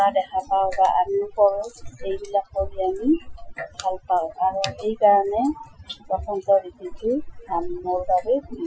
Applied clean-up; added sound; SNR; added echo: classical method Wiener filter.